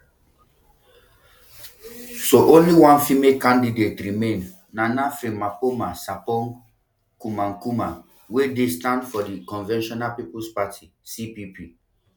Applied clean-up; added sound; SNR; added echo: none; none; none; none.